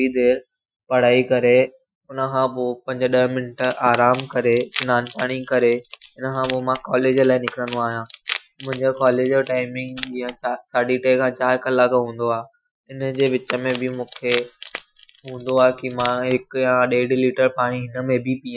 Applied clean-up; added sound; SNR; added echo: classical method Wiener filter.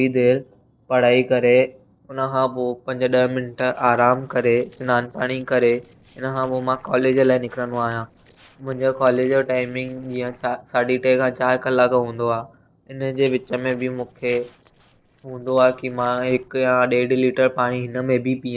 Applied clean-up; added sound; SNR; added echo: neural separator model SepFormer DNS4.